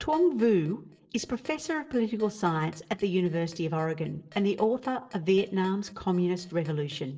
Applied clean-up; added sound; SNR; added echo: neural separator model SepFormer DNS4.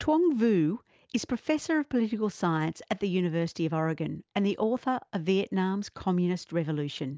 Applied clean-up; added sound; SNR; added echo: none; none; none; none.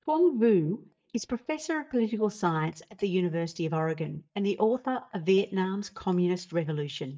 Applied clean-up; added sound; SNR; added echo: neural mask model DeepFilterNet 3.